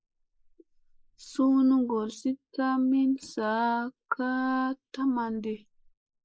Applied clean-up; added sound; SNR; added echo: neural mask model Resemble Enhance denoiser.